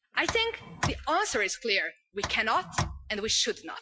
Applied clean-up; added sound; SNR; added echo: classical method Wiener filter.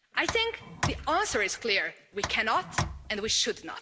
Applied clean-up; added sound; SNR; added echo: none; Tick; 7 dB; none.